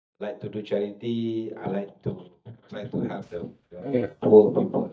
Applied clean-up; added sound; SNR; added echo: neural mask model DeepFilterNet 3.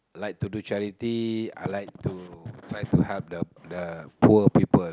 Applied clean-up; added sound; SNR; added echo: none; none; none; none.